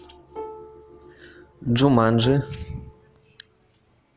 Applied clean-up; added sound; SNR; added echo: none; Plucked string instrument; 17 dB; none.